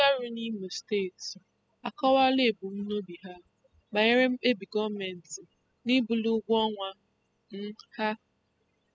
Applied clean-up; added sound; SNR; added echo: classical method spectral subtraction.